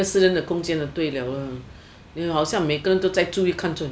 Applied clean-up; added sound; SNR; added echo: none; none; none; none.